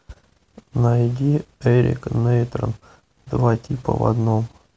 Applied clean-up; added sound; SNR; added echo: none; none; none; none.